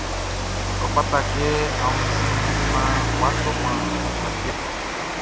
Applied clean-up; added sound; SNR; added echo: none; Rain; -5 dB; none.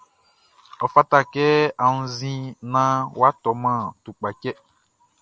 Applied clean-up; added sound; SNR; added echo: none; none; none; none.